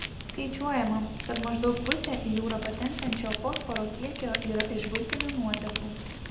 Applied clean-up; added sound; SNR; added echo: none; Fire; 4 dB; reverberation time 0.8 s.